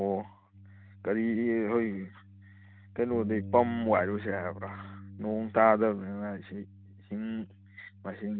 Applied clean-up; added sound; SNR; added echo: neural mask model RNNoise.